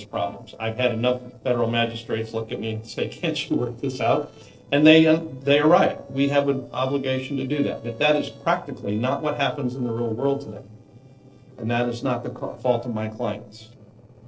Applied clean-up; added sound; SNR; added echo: neural separator model SepFormer DNS4.